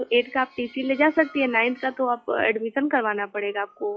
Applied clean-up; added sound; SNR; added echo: classical method log-MMSE.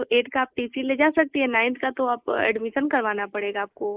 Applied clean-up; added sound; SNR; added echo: neural mask model Resemble Enhance denoiser.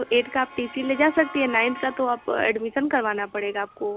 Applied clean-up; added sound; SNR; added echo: none; Motor vehicle (road) / Siren; 18 dB; none.